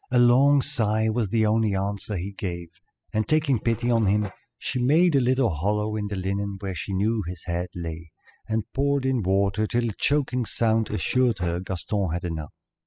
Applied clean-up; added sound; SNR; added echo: classical method spectral subtraction.